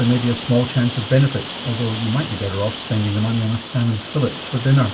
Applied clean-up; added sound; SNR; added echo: none; Rain; 11 dB; reverberation time 0.2 s.